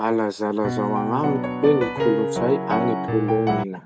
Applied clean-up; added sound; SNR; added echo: none; Piano; 2 dB; none.